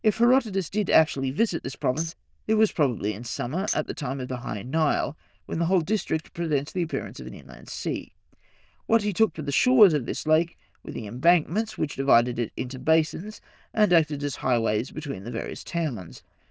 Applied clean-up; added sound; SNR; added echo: neural diffusion model UNIVERSE++.